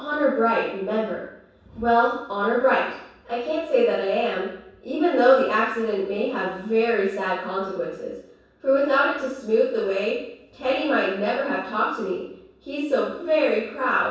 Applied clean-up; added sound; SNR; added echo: none; none; none; reverberation time 0.7 s.